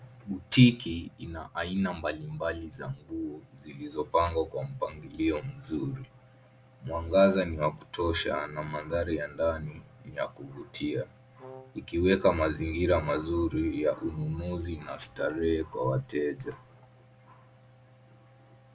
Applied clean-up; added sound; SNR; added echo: none; Brass instrument; 18 dB; none.